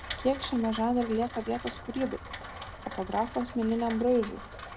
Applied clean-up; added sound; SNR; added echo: none; Rain; 11 dB; none.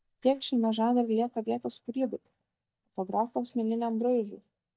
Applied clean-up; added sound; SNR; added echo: neural mask model DeepFilterNet 3.